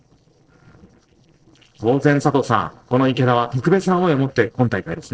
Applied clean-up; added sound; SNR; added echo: neural separator model SepFormer DNS4.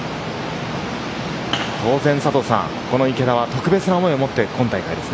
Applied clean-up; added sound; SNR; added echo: none; none; none; none.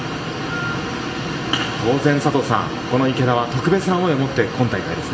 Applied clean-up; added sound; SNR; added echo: none; Wind instrument, woodwind instrument; 11 dB; reverberation time 0.6 s.